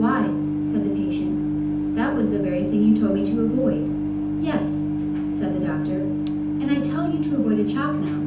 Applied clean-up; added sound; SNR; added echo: none; Microwave oven; -2 dB; reverberation time 0.6 s.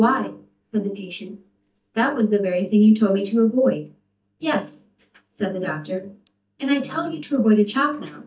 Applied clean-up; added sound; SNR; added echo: neural mask model DeepFilterNet 3.